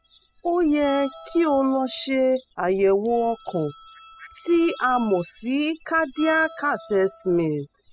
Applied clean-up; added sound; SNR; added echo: classical method spectral subtraction.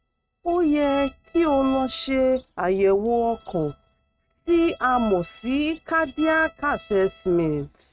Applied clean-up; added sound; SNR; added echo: neural mask model RNNoise.